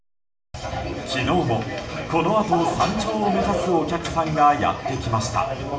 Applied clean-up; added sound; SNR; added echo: none; none; none; reverberation time 0.9 s.